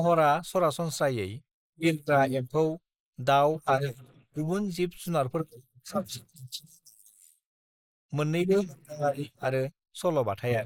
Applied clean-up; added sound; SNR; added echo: neural mask model Resemble Enhance denoiser.